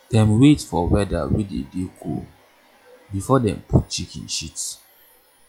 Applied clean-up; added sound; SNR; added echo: classical method log-MMSE.